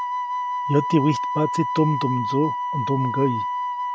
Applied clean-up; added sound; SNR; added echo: none; Wind instrument, woodwind instrument; 2 dB; none.